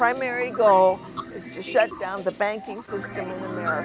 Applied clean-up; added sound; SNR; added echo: none; none; none; none.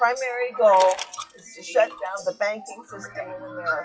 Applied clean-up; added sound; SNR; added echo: classical method WPE with log-MMSE.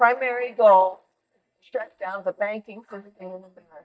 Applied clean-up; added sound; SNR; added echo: neural mask model DeepFilterNet 3.